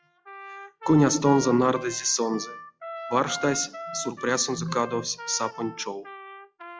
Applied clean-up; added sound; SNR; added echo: classical method log-MMSE.